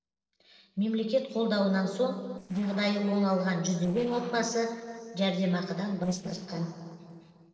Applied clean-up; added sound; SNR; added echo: neural separator model SepFormer DNS4.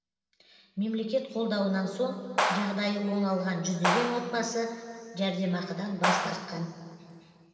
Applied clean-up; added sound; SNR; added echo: none; Clapping; 2 dB; reverberation time 2.6 s.